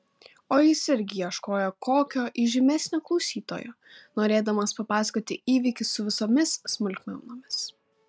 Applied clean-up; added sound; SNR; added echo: none; none; none; none.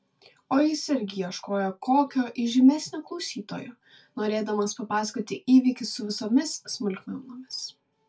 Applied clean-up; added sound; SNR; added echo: none; none; none; reverberation time 0.1 s.